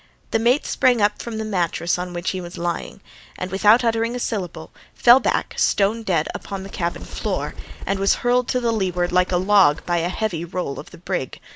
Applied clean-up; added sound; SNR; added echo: neural mask model Resemble Enhance denoiser.